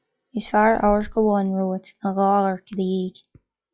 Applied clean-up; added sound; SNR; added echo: classical method log-MMSE.